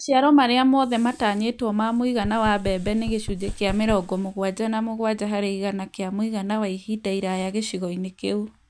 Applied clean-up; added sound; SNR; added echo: none; Knock; 10 dB; none.